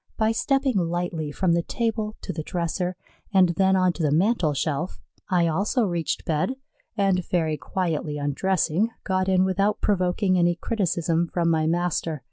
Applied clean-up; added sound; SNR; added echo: none; none; none; none.